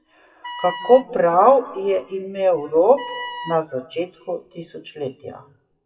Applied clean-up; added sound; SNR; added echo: classical method WPE with log-MMSE.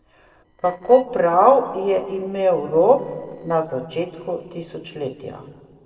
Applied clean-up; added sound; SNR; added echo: neural separator model SepFormer DNS4.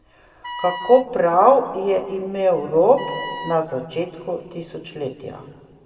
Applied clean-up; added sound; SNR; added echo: none; Wind instrument, woodwind instrument; 13 dB; reverberation time 2.0 s.